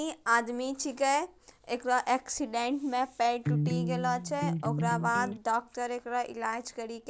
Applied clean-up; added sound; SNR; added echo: none; Electric guitar; 0 dB; none.